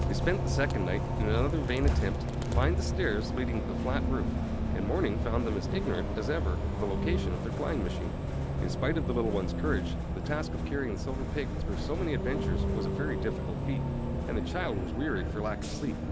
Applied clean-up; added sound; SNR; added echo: none; Bus; -4 dB; none.